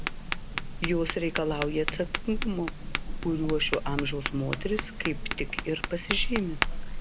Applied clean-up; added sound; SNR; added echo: none; Tap; 0 dB; none.